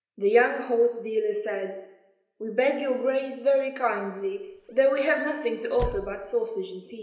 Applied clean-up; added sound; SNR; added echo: none; Squeak / Slam; 13 dB; reverberation time 0.9 s.